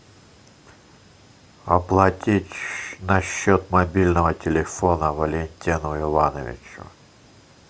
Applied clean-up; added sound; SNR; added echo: none; none; none; none.